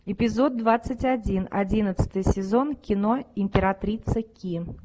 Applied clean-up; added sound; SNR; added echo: none; none; none; none.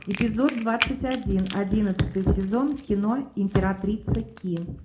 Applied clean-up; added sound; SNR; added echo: none; Crackle; 9 dB; reverberation time 0.4 s.